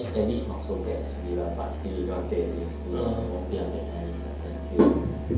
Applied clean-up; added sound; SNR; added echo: none; Musical instrument; 5 dB; reverberation time 2.2 s.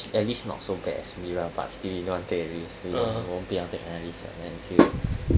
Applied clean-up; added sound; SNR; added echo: none; none; none; none.